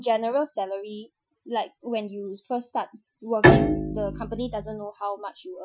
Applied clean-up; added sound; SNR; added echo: classical method Wiener filter.